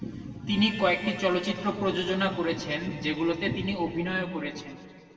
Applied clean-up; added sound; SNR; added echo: none; Harmonica; 19 dB; reverberation time 2.0 s.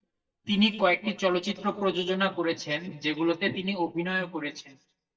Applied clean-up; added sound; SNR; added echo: neural mask model DeepFilterNet 3.